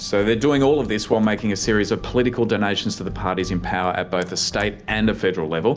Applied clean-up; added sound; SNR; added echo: none; none; none; none.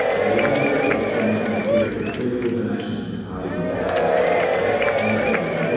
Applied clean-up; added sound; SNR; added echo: none; Applause / Crowd / Cheering; -3 dB; reverberation time 2.0 s.